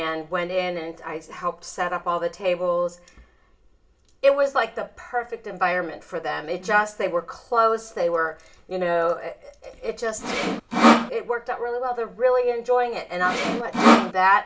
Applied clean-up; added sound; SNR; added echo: none; Sawing; -5 dB; reverberation time 0.2 s.